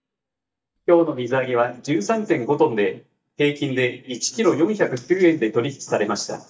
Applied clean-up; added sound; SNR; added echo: neural mask model DeepFilterNet 3.